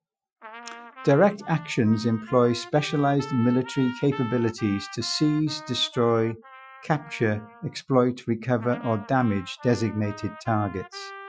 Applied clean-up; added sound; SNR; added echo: classical method Wiener filter.